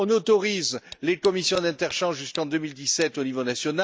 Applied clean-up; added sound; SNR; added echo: neural mask model DeepFilterNet 3.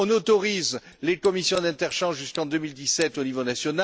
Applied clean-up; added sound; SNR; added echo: neural separator model SepFormer DNS4.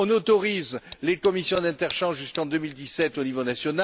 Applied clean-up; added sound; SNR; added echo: none; Tick; 16 dB; none.